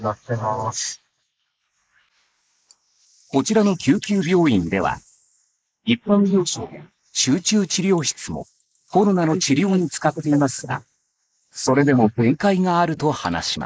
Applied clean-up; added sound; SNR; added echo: neural mask model Resemble Enhance denoiser.